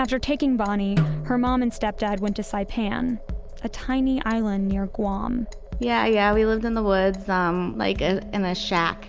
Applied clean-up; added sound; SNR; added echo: none; Snare drum; 6 dB; none.